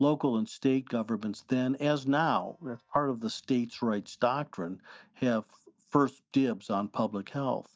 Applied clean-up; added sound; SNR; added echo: neural mask model DeepFilterNet 3.